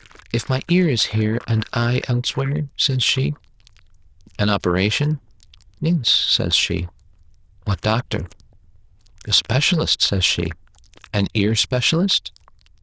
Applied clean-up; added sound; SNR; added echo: neural diffusion model UNIVERSE++.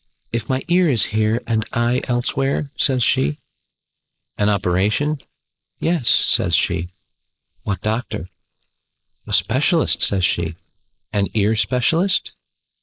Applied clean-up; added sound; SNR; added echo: neural mask model Resemble Enhance denoiser.